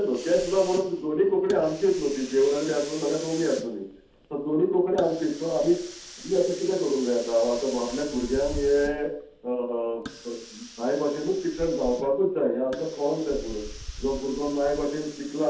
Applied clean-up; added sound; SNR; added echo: none; Hiss; 15 dB; reverberation time 0.5 s.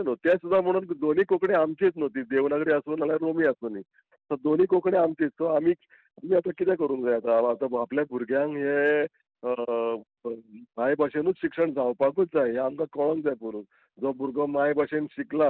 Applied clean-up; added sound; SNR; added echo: none; none; none; none.